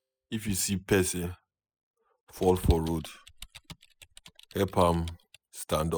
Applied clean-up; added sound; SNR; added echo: classical method spectral subtraction.